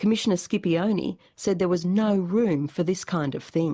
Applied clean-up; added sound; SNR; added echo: none; none; none; none.